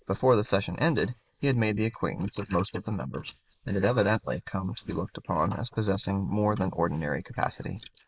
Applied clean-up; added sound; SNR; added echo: neural mask model Resemble Enhance denoiser.